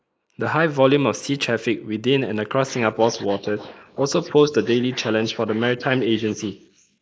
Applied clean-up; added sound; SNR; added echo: neural mask model Resemble Enhance denoiser.